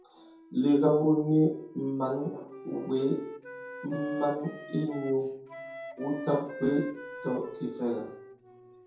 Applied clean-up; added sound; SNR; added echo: none; Wind instrument, woodwind instrument; 14 dB; reverberation time 0.6 s.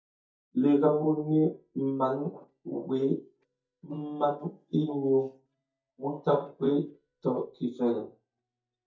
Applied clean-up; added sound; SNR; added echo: neural mask model DeepFilterNet 3.